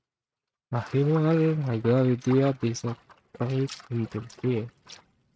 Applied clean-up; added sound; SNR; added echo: neural mask model RNNoise.